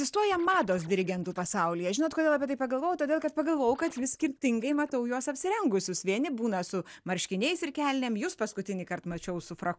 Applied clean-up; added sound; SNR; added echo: neural mask model DeepFilterNet 3.